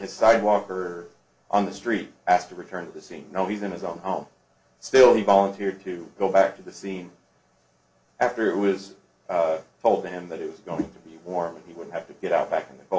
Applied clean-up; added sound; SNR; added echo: none; none; none; reverberation time 0.2 s.